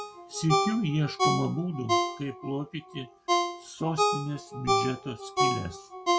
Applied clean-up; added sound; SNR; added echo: none; Ringtone; -3 dB; none.